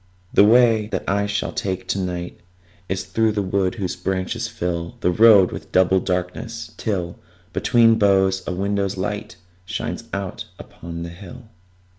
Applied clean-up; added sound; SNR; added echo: none; none; none; none.